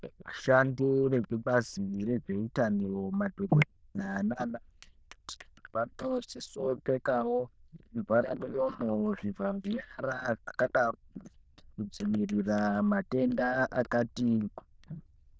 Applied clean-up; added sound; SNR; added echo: neural diffusion model UNIVERSE++.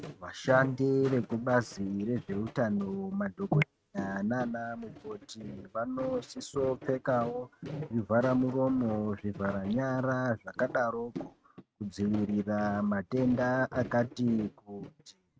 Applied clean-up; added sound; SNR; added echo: neural mask model RNNoise.